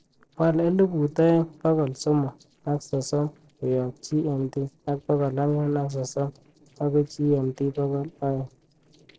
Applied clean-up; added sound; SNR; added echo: neural separator model SepFormer DNS4.